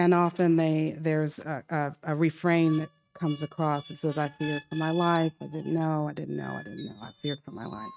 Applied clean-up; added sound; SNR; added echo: neural mask model RNNoise.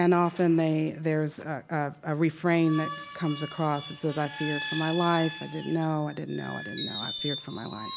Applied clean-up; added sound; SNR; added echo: none; Screech; 11 dB; none.